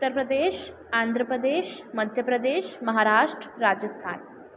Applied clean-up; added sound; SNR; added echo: none; none; none; none.